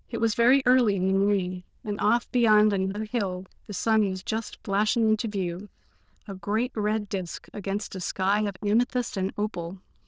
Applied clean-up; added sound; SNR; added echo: neural diffusion model UNIVERSE++.